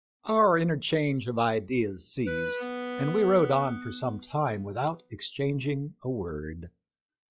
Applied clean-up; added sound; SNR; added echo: classical method log-MMSE.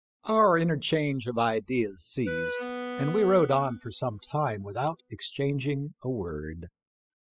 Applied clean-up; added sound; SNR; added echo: classical method spectral subtraction.